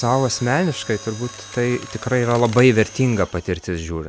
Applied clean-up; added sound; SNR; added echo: none; Mechanisms; 18 dB; none.